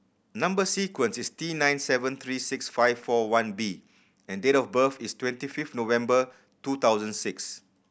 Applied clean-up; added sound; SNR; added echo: none; none; none; none.